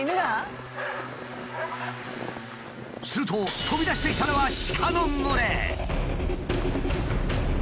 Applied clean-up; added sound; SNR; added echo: none; Walk, footsteps; 16 dB; none.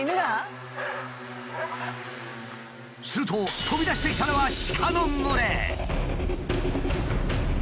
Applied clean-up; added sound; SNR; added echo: none; none; none; none.